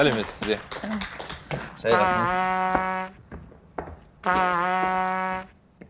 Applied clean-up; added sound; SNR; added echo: none; Trumpet; -4 dB; none.